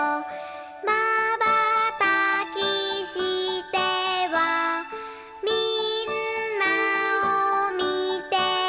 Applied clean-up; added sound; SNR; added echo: none; none; none; none.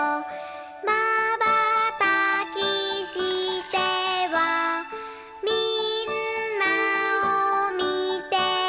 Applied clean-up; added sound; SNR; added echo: none; Coin (dropping) / Glass; 16 dB; none.